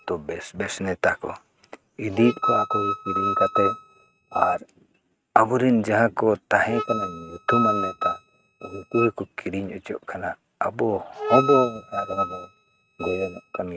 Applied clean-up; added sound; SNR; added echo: neural mask model RNNoise.